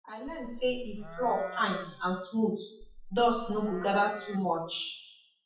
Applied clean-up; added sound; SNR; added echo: classical method WPE with log-MMSE.